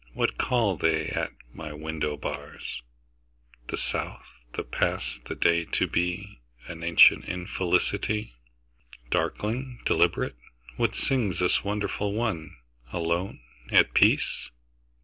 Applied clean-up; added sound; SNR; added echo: none; none; none; none.